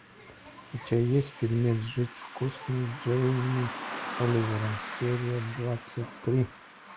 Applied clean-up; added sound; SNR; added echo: none; Car passing by; 12 dB; none.